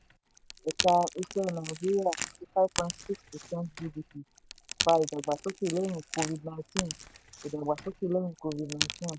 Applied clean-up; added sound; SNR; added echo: none; Crack / Crackle; 8 dB; none.